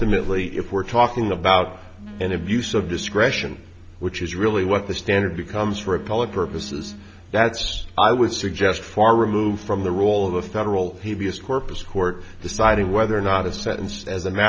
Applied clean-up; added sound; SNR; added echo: none; Telephone; 14 dB; none.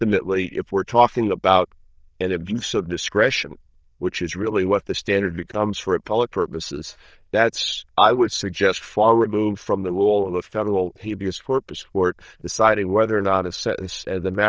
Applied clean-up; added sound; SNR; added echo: neural diffusion model UNIVERSE++.